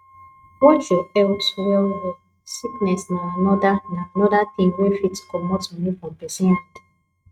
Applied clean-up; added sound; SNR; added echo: neural mask model RNNoise.